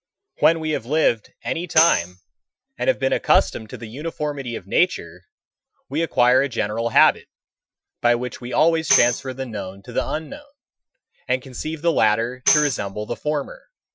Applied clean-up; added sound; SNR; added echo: classical method Wiener filter.